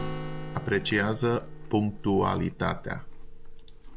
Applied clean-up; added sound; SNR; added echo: none; Livestock, farm animals, working animals + Acoustic guitar; 9 dB; none.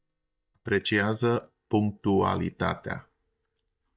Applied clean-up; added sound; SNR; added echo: neural mask model DeepFilterNet 3.